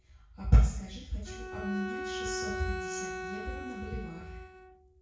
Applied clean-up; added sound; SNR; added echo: none; Bowed string instrument; 9 dB; reverberation time 0.6 s.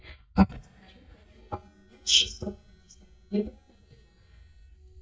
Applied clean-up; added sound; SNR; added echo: neural mask model DeepFilterNet 3.